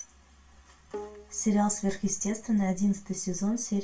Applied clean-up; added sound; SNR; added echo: none; Bowed string instrument; 18 dB; reverberation time 0.2 s.